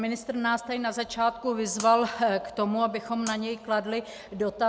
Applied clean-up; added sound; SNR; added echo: none; Shatter; 20 dB; none.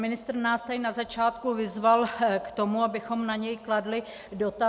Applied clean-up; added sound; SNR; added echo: none; none; none; none.